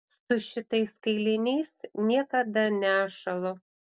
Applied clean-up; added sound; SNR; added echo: none; none; none; none.